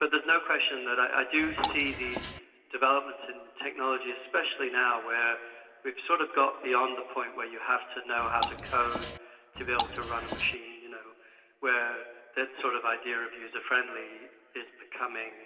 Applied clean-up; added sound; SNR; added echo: none; Drip / Water; 5 dB; reverberation time 3.0 s.